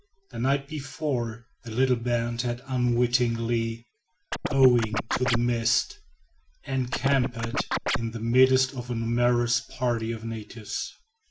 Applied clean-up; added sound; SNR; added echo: none; Scratching (performance technique); 2 dB; none.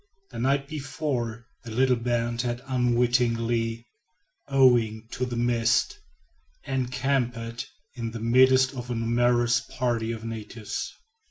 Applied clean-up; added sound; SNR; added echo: none; none; none; none.